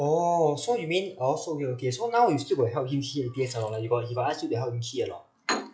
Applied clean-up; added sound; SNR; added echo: classical method log-MMSE.